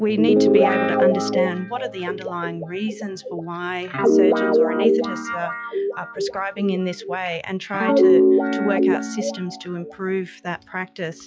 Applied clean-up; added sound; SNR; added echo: classical method log-MMSE.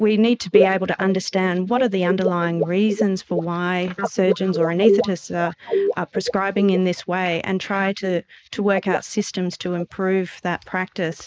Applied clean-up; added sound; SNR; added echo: neural mask model Resemble Enhance denoiser.